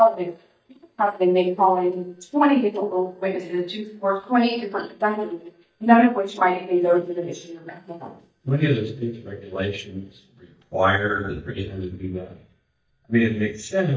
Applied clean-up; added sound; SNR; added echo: neural mask model DeepFilterNet 3.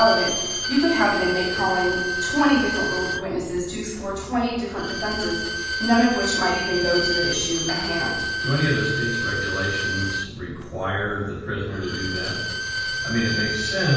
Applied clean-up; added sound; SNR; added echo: none; Bowed string instrument; 3 dB; reverberation time 1.2 s.